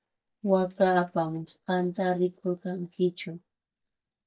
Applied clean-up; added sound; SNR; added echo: neural mask model DeepFilterNet 3.